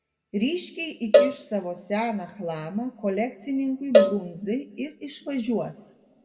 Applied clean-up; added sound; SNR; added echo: none; Cowbell; -3 dB; reverberation time 1.0 s.